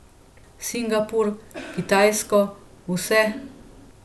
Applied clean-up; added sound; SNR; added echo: none; Cough; 18 dB; none.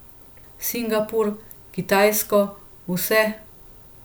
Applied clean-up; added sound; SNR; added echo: none; none; none; none.